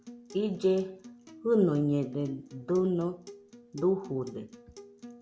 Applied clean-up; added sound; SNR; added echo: none; Acoustic guitar; 19 dB; none.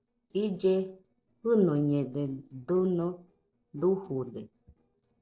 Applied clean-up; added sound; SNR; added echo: neural separator model SepFormer DNS4.